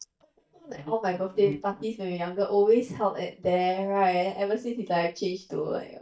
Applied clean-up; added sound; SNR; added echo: neural mask model DeepFilterNet 3.